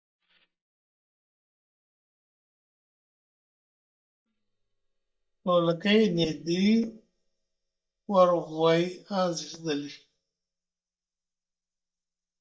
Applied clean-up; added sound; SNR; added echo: neural mask model DeepFilterNet 3.